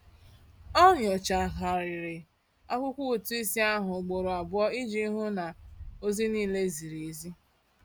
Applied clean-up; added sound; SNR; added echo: none; Thunder; 19 dB; none.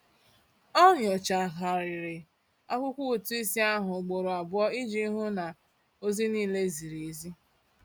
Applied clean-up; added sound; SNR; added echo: none; none; none; none.